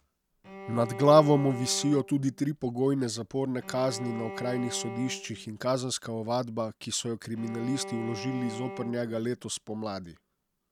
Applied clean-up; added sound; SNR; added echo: none; Bowed string instrument; 13 dB; none.